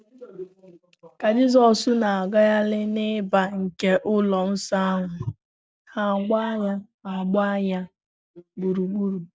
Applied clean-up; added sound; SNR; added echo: none; none; none; none.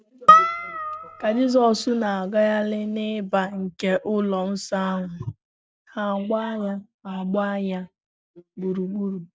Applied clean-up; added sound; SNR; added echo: none; Harp; -4 dB; none.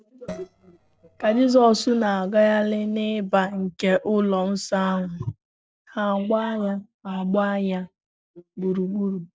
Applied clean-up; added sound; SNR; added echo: neural separator model SepFormer DNS4.